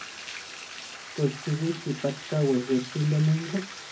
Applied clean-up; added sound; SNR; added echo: none; Bathtub (filling or washing); 13 dB; reverberation time 0.3 s.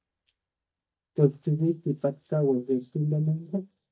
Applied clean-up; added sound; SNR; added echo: neural mask model DeepFilterNet 3.